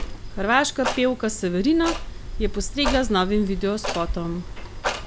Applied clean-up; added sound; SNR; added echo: none; Clock + Sliding door; 5 dB; none.